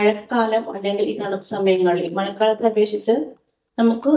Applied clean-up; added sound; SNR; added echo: neural mask model DeepFilterNet 3.